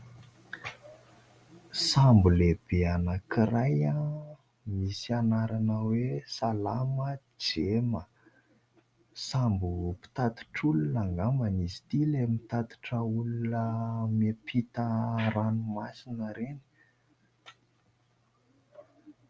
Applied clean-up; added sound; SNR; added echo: none; none; none; none.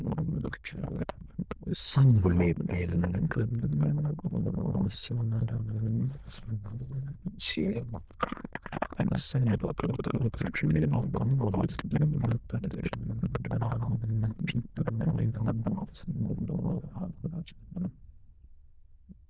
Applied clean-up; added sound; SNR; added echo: neural diffusion model UNIVERSE++.